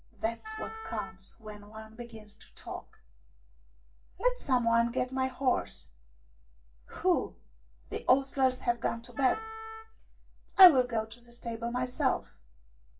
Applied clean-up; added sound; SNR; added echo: none; Wind instrument, woodwind instrument; 12 dB; reverberation time 0.2 s.